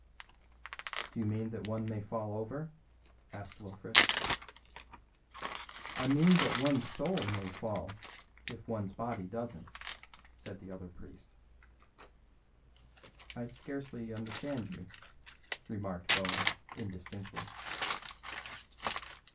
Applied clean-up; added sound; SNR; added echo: none; Crumpling, crinkling; 1 dB; reverberation time 0.2 s.